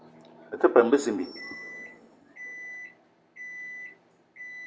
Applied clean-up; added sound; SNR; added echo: none; Microwave oven; 15 dB; reverberation time 1.8 s.